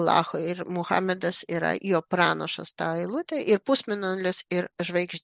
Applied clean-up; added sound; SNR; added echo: none; none; none; none.